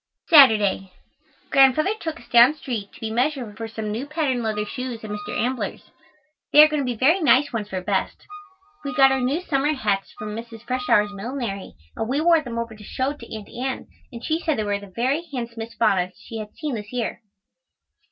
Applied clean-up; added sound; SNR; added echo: none; Wind instrument, woodwind instrument; 15 dB; none.